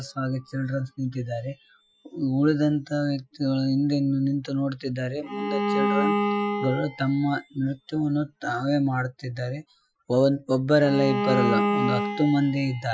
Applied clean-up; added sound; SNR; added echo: classical method Wiener filter.